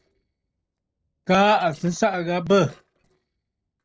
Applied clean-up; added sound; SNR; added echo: neural separator model SepFormer DNS4.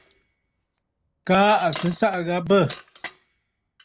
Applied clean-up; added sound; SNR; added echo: none; Bicycle; 17 dB; none.